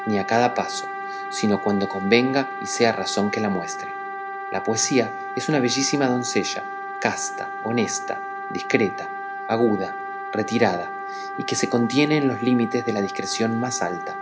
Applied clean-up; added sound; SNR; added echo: none; Wind instrument, woodwind instrument; 7 dB; none.